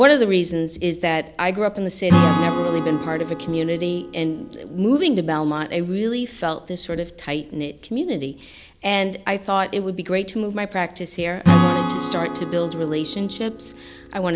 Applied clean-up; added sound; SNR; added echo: none; Acoustic guitar / Strum; 4 dB; none.